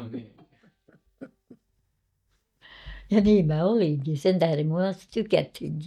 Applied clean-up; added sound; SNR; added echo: neural mask model DeepFilterNet 3.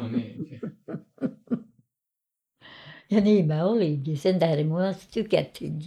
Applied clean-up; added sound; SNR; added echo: neural mask model Resemble Enhance denoiser.